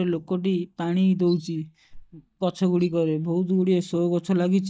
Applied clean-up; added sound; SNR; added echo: neural mask model DeepFilterNet 3.